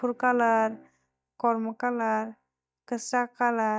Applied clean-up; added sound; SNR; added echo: neural mask model DeepFilterNet 3.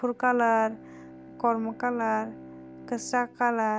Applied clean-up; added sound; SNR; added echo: none; Bowed string instrument; 18 dB; none.